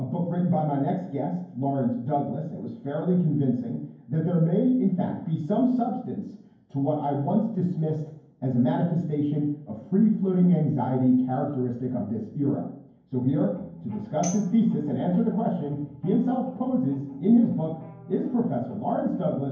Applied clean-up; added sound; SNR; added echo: none; Tambourine; 19 dB; reverberation time 0.9 s.